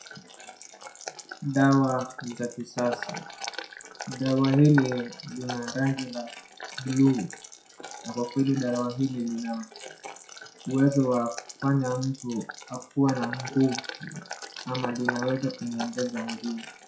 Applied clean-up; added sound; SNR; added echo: classical method WPE with log-MMSE.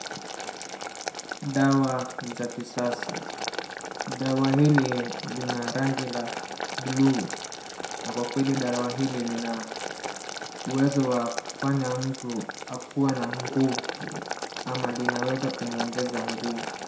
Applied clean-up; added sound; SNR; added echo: none; Boiling; 6 dB; reverberation time 0.5 s.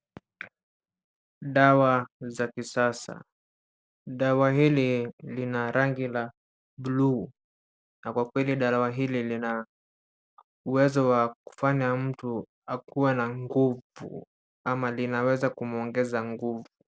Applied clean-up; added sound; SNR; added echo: none; none; none; none.